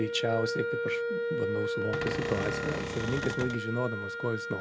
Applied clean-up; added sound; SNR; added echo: none; Cupboard open or close / Door + Wind instrument, woodwind instrument; 0 dB; none.